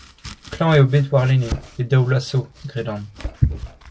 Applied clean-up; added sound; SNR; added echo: none; Domestic sounds, home sounds; 16 dB; none.